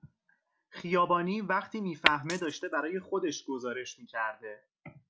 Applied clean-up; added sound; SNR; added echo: none; Glass; -1 dB; none.